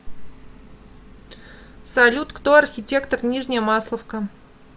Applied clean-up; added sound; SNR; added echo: none; none; none; none.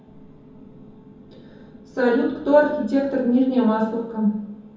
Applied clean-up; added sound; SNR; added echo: none; none; none; reverberation time 0.9 s.